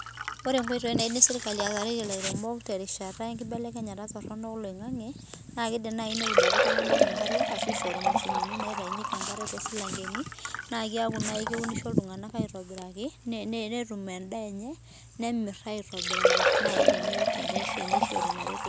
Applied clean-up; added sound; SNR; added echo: none; Liquid; -2 dB; none.